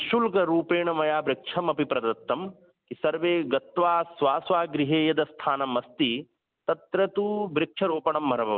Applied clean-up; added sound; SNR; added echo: none; none; none; none.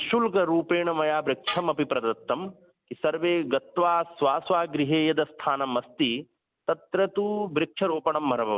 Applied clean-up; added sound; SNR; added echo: none; Tools; 15 dB; none.